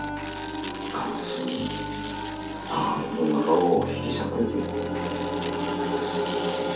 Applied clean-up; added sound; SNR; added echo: none; Tearing; 13 dB; reverberation time 0.5 s.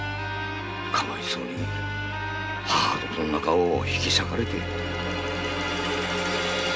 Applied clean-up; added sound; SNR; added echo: none; none; none; none.